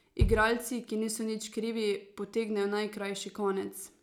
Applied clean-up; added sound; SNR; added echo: none; Bass drum; 3 dB; none.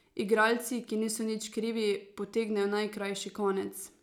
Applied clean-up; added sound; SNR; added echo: none; none; none; none.